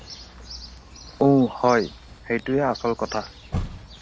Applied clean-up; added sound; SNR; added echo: none; Chirp, tweet; 12 dB; none.